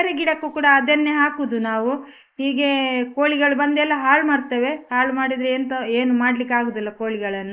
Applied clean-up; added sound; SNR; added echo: neural mask model Resemble Enhance denoiser.